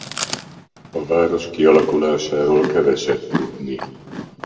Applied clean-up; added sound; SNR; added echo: none; Chewing, mastication; 11 dB; reverberation time 1.5 s.